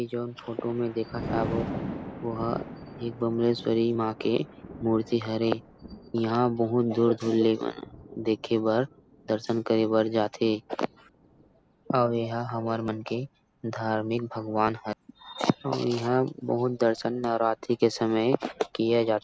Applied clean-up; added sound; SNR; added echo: none; Thunder; 15 dB; none.